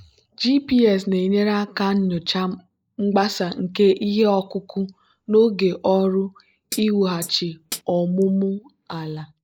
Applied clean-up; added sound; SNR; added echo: neural mask model Resemble Enhance denoiser.